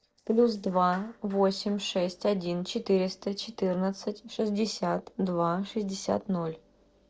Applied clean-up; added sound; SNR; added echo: neural separator model SepFormer DNS4.